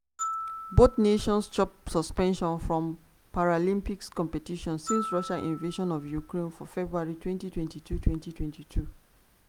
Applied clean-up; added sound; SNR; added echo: none; Glockenspiel; 14 dB; none.